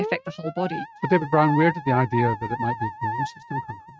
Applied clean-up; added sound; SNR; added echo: neural mask model RNNoise.